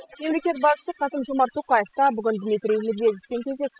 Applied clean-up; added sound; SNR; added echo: classical method spectral subtraction.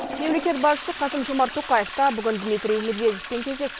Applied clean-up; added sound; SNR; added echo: none; Toilet flush; 11 dB; none.